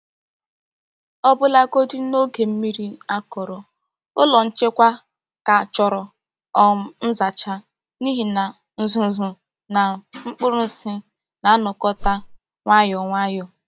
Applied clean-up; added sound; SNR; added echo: none; Whoosh, swoosh, swish; 6 dB; none.